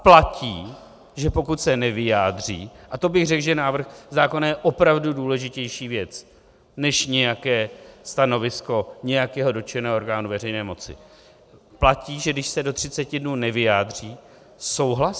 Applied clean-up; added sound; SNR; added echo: none; none; none; none.